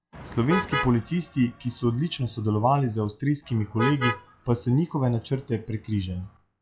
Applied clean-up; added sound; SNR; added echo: classical method WPE with log-MMSE.